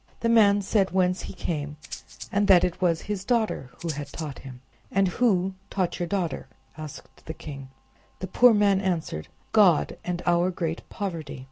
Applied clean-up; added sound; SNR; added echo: none; Rattle (instrument); 16 dB; none.